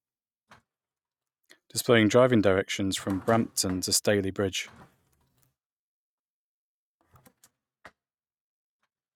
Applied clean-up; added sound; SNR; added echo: neural mask model RNNoise.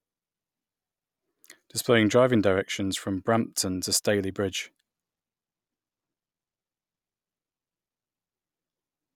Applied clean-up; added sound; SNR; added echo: none; none; none; none.